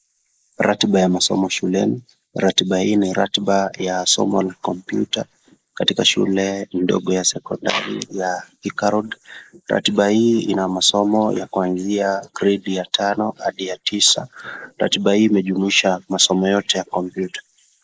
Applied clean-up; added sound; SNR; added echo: neural mask model Resemble Enhance denoiser.